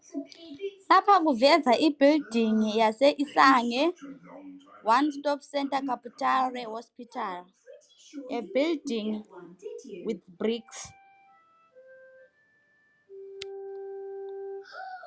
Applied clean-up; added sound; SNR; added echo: none; none; none; none.